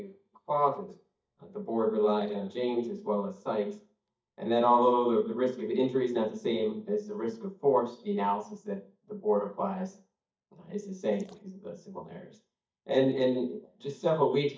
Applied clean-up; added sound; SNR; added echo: neural mask model DeepFilterNet 3.